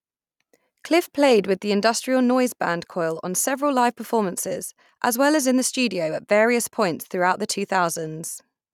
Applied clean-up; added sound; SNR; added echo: none; none; none; none.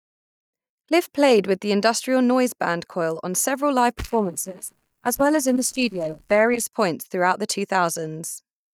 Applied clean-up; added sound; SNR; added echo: neural mask model DeepFilterNet 3.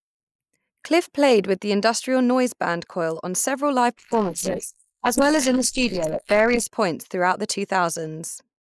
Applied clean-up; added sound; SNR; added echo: neural mask model Resemble Enhance denoiser.